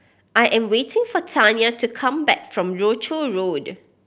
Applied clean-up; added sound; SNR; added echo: none; none; none; none.